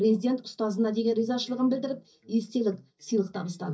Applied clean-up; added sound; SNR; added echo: neural mask model DeepFilterNet 3.